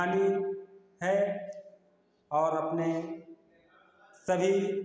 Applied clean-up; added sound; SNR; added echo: none; none; none; none.